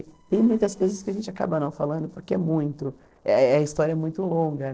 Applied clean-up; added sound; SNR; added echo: neural separator model SepFormer DNS4.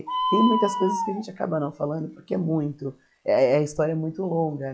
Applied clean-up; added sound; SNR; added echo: classical method log-MMSE.